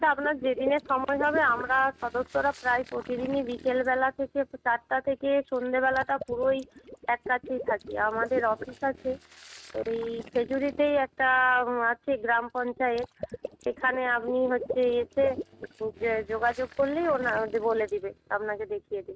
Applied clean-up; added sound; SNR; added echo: neural mask model RNNoise.